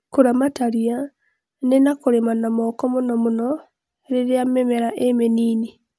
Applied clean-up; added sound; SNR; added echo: none; none; none; none.